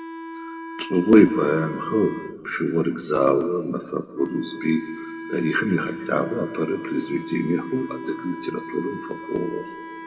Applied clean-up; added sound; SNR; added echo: none; Wind instrument, woodwind instrument; 13 dB; reverberation time 1.6 s.